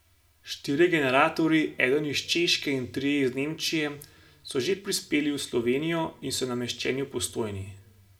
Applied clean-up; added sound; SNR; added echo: none; none; none; reverberation time 0.3 s.